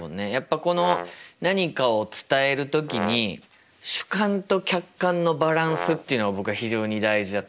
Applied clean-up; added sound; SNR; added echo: none; Brass instrument; 8 dB; none.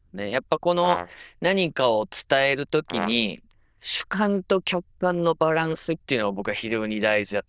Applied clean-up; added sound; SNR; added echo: neural diffusion model UNIVERSE++.